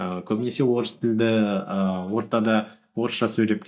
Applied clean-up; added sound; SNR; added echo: neural mask model DeepFilterNet 3.